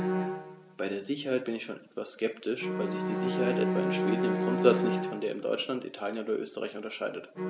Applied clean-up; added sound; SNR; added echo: none; Bowed string instrument; 0 dB; none.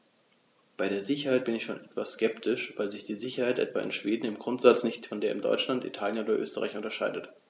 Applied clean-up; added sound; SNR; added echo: none; none; none; none.